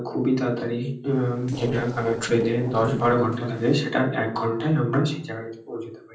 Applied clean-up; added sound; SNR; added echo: neural separator model SepFormer DNS4.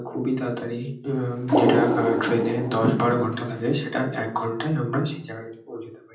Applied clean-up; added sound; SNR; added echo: none; Water; 2 dB; reverberation time 0.6 s.